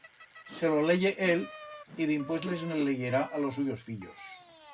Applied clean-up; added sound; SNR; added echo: none; Whoosh, swoosh, swish + Bicycle; 16 dB; none.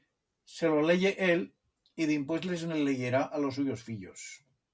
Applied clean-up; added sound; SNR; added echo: none; none; none; none.